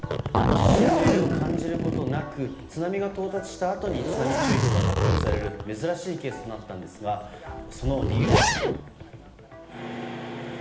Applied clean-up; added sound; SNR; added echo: none; Zipper (clothing); -4 dB; reverberation time 1.1 s.